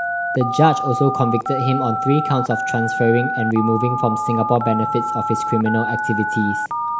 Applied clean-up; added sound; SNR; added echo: none; Telephone; 3 dB; none.